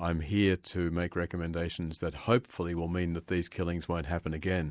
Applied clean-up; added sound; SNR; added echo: none; none; none; none.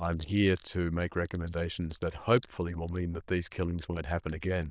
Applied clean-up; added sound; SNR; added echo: neural diffusion model UNIVERSE++.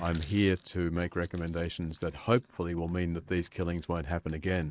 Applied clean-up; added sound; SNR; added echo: neural mask model RNNoise.